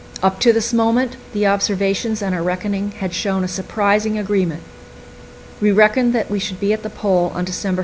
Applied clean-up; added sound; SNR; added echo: none; none; none; none.